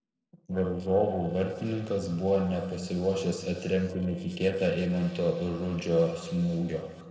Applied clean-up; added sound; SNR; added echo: neural separator model SepFormer DNS4.